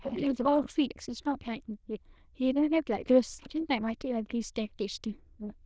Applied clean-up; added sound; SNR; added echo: neural diffusion model UNIVERSE++.